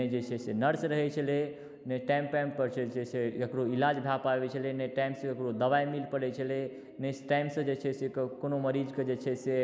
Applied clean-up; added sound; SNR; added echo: none; none; none; none.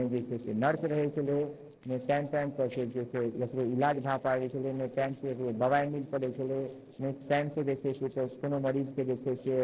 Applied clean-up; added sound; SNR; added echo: neural separator model SepFormer DNS4.